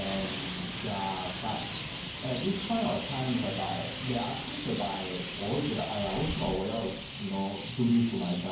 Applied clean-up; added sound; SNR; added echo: none; Traffic noise, roadway noise; 5 dB; reverberation time 0.9 s.